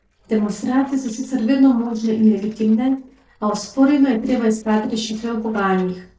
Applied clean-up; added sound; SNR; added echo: neural separator model SepFormer DNS4.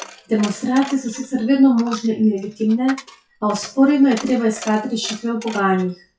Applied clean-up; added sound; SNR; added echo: classical method WPE with log-MMSE.